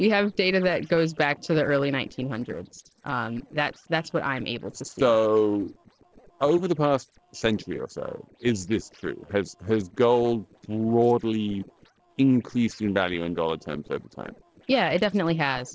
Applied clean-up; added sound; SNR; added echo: neural separator model SepFormer DNS4.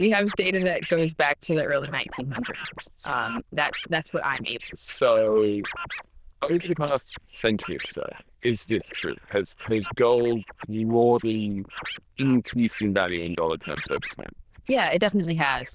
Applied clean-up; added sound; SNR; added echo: neural diffusion model UNIVERSE++.